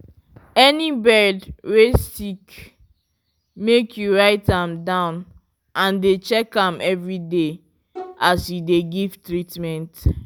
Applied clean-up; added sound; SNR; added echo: none; Bowed string instrument; 19 dB; none.